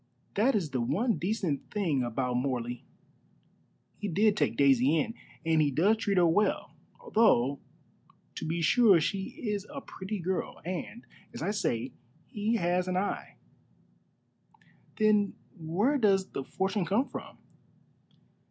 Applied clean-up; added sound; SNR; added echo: none; none; none; none.